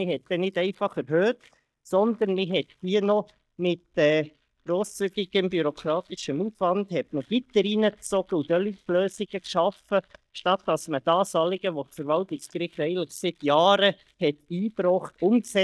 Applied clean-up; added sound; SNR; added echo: neural mask model DeepFilterNet 3.